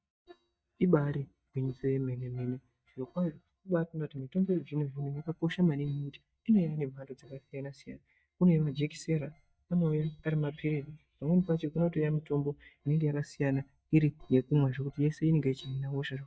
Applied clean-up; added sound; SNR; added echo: neural mask model DeepFilterNet 3.